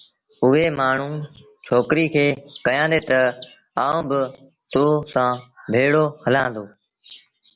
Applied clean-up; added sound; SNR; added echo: none; none; none; none.